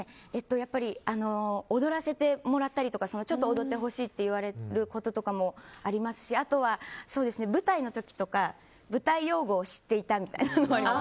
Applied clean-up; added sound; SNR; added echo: none; none; none; none.